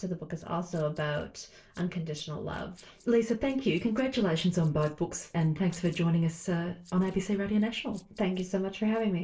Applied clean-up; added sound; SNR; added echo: neural separator model SepFormer DNS4.